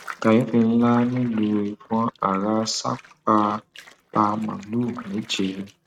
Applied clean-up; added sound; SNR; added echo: neural mask model RNNoise.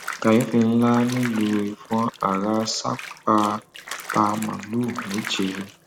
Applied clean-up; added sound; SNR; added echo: none; Bathtub (filling or washing); 14 dB; none.